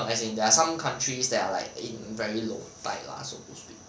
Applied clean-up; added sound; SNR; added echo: none; none; none; none.